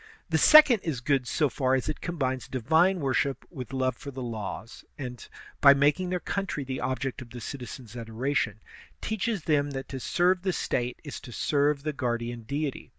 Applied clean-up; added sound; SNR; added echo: none; none; none; none.